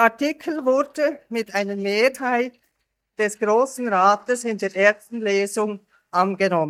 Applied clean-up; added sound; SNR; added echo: neural mask model DeepFilterNet 3.